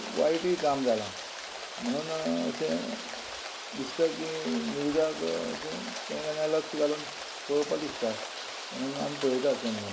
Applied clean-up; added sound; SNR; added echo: none; Rain; 8 dB; none.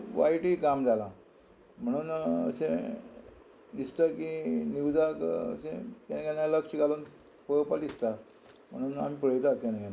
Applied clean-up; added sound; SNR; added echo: none; none; none; none.